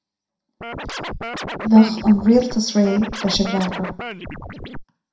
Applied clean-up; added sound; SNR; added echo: none; Scratching (performance technique); 10 dB; reverberation time 0.4 s.